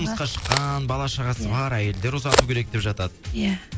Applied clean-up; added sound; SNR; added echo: none; Crack; 5 dB; none.